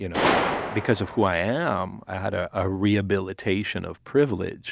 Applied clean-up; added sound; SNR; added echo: none; Gunshot, gunfire; 6 dB; none.